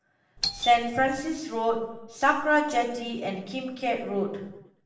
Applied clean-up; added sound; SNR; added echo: none; Doorbell; 7 dB; reverberation time 0.7 s.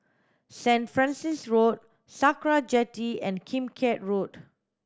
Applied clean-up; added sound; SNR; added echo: none; none; none; none.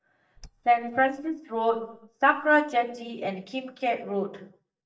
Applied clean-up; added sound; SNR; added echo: neural mask model DeepFilterNet 3.